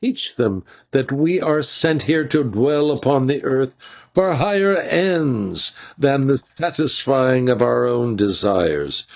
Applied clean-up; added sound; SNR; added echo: neural mask model DeepFilterNet 3.